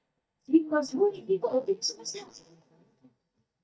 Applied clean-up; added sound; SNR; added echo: neural mask model DeepFilterNet 3.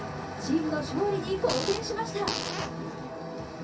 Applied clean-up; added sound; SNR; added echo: none; Fart; 6 dB; reverberation time 0.3 s.